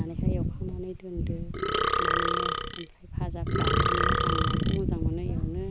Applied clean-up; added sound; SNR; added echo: none; Burping, eructation; -1 dB; none.